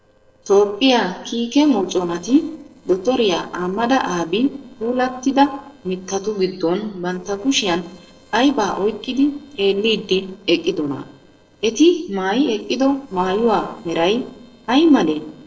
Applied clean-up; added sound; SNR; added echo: neural separator model SepFormer DNS4.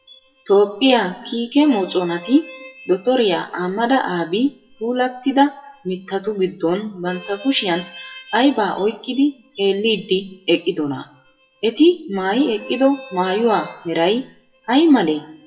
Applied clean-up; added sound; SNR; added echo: classical method WPE with log-MMSE.